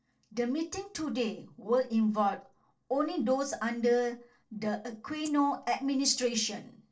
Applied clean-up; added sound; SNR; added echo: neural separator model SepFormer DNS4.